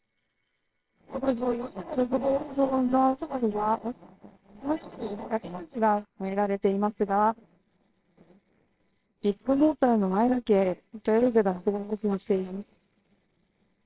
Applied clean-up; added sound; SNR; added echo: neural separator model SepFormer WHAMR!.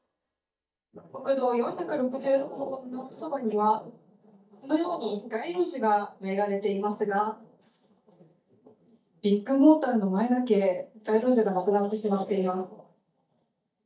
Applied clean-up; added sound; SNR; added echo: neural mask model DeepFilterNet 3.